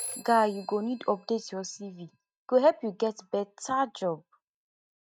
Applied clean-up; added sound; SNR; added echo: neural mask model RNNoise.